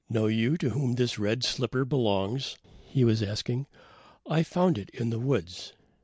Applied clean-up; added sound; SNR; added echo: none; none; none; none.